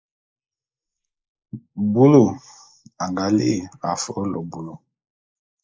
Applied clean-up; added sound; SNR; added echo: neural mask model Resemble Enhance denoiser.